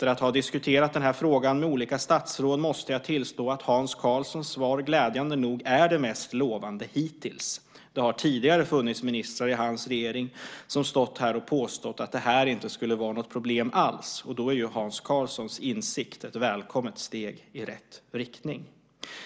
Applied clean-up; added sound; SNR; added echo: none; none; none; none.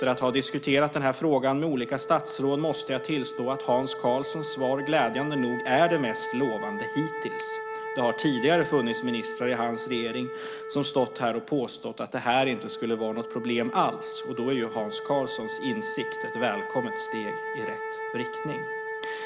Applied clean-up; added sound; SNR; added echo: none; Wind instrument, woodwind instrument; 8 dB; none.